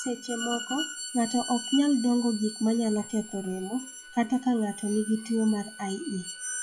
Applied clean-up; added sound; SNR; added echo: classical method log-MMSE.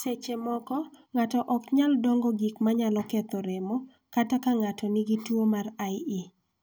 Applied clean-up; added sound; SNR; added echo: none; none; none; none.